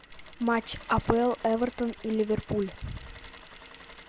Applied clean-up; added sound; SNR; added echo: none; Mechanisms; 16 dB; none.